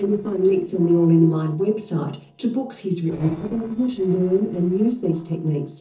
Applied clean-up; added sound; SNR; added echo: neural separator model SepFormer DNS4.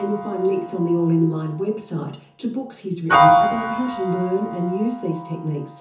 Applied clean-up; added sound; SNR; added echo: none; Piano; 0 dB; reverberation time 0.6 s.